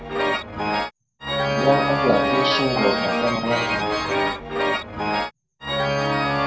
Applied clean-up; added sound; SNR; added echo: none; Organ; -4 dB; reverberation time 0.6 s.